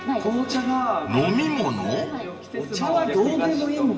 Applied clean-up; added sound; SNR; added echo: none; Trumpet; 19 dB; reverberation time 1.9 s.